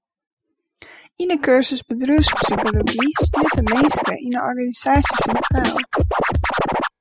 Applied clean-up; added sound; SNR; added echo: classical method spectral subtraction.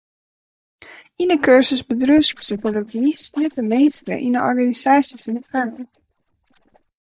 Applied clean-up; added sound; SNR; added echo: neural mask model DeepFilterNet 3.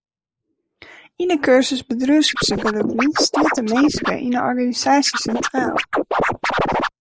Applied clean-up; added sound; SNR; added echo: neural mask model Resemble Enhance denoiser.